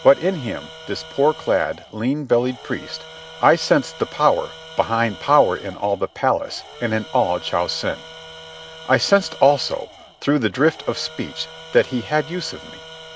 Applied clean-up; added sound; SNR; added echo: none; Tools; 18 dB; none.